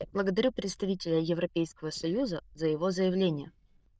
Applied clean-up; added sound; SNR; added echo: neural diffusion model UNIVERSE++.